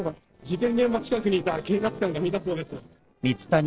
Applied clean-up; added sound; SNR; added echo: neural separator model SepFormer DNS4.